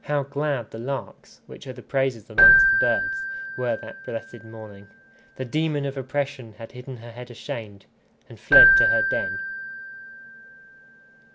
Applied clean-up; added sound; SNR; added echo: none; Keyboard (musical); -4 dB; none.